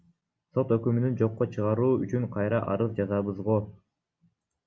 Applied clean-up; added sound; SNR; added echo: none; none; none; none.